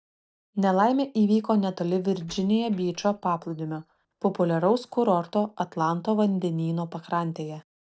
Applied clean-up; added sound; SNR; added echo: neural mask model DeepFilterNet 3.